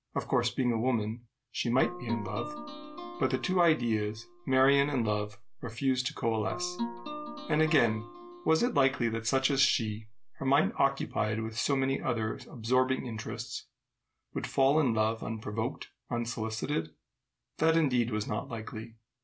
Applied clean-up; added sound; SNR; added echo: none; Guitar; 11 dB; none.